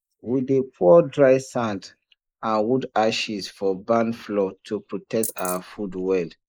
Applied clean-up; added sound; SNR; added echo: neural mask model Resemble Enhance denoiser.